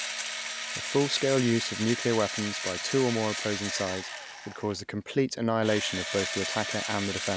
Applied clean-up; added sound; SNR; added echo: none; Engine / Drill; 6 dB; none.